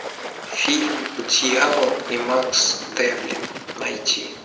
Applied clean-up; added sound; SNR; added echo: none; Water / Bird; 8 dB; reverberation time 0.7 s.